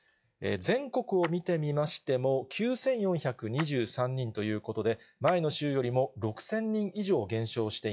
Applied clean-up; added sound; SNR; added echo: classical method log-MMSE.